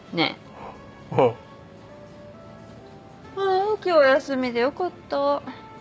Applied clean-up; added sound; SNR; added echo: none; none; none; none.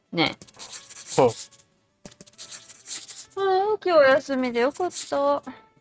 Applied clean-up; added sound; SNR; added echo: neural mask model RNNoise.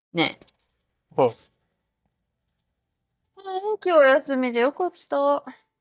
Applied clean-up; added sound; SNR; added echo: neural mask model DeepFilterNet 3.